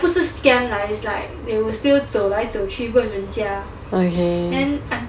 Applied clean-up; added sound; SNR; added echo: none; none; none; none.